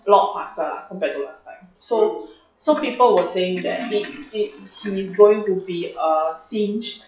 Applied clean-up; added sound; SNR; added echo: classical method log-MMSE.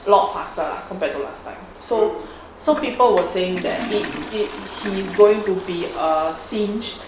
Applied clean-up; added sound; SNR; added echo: none; Toilet flush; 15 dB; none.